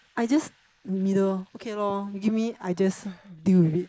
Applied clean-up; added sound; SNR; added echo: neural mask model Resemble Enhance denoiser.